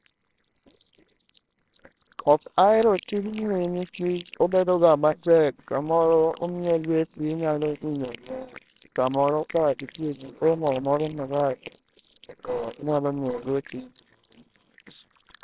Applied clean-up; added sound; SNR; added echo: neural separator model SepFormer WHAMR!.